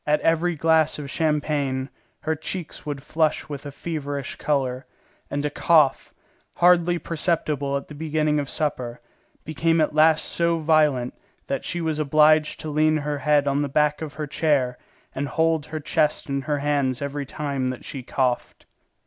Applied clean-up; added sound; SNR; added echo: none; none; none; none.